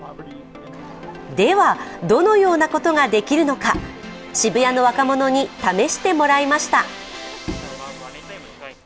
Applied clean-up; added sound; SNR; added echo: none; Bowed string instrument; 15 dB; none.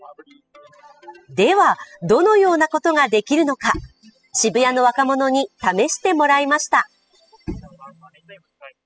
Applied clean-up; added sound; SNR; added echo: classical method spectral subtraction.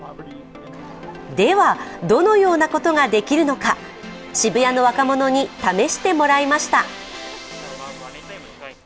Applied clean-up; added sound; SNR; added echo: none; none; none; none.